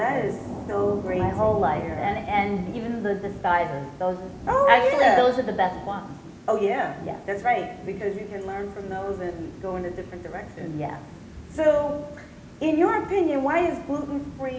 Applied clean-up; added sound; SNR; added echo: none; Thunder / Rain; 13 dB; reverberation time 1.0 s.